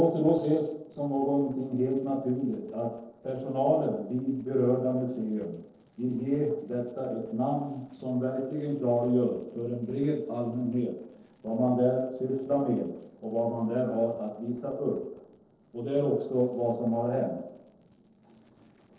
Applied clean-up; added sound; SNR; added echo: neural separator model SepFormer DNS4.